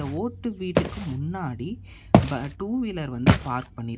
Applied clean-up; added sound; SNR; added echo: none; Walk, footsteps; -4 dB; none.